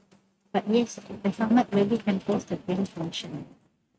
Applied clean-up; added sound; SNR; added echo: neural mask model RNNoise.